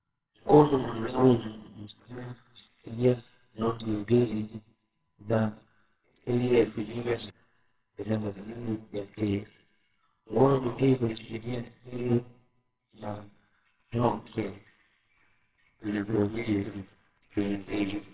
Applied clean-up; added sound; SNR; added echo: neural separator model SepFormer WHAMR!.